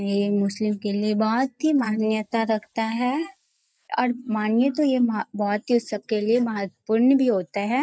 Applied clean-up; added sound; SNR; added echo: neural mask model Resemble Enhance denoiser.